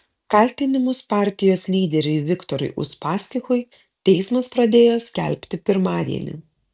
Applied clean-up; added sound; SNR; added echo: none; none; none; none.